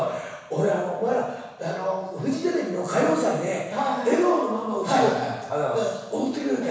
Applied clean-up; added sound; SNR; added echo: none; none; none; reverberation time 1.1 s.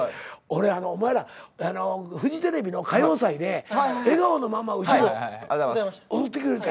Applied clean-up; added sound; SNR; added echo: none; none; none; none.